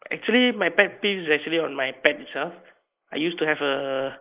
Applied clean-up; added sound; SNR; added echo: neural mask model Resemble Enhance denoiser.